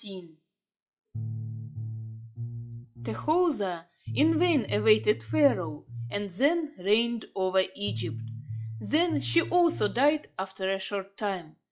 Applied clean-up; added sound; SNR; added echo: classical method log-MMSE.